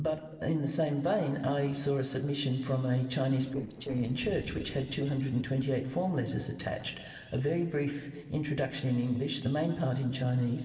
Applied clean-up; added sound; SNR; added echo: neural separator model SepFormer DNS4.